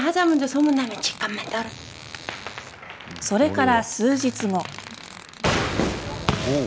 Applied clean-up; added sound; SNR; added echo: none; Fart; 20 dB; none.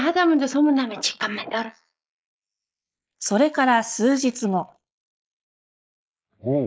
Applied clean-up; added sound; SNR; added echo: neural mask model Resemble Enhance denoiser.